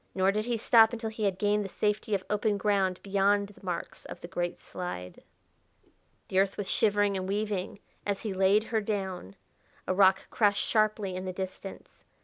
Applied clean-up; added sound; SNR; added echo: none; none; none; none.